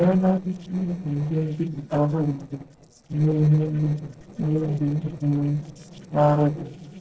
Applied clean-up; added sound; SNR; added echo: neural separator model SepFormer DNS4.